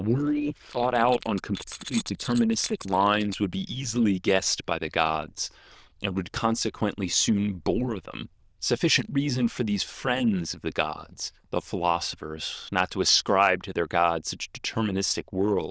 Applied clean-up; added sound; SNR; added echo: neural diffusion model UNIVERSE++.